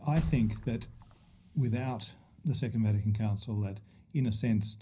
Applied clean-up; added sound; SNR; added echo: none; Liquid; 14 dB; reverberation time 0.4 s.